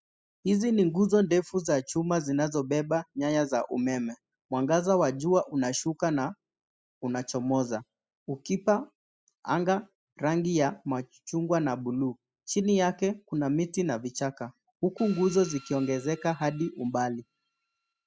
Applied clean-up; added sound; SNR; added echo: classical method spectral subtraction.